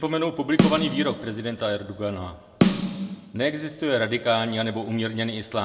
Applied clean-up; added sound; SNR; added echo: none; Snare drum; 1 dB; reverberation time 1.3 s.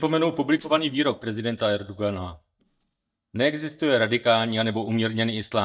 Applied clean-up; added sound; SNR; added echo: neural mask model DeepFilterNet 3.